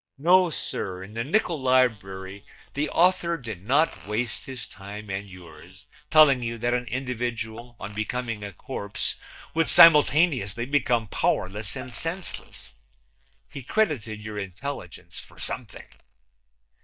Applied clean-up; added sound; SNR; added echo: neural mask model DeepFilterNet 3.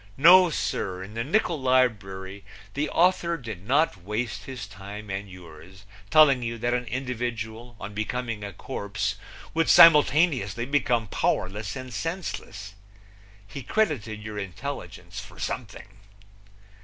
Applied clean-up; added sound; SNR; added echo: none; none; none; none.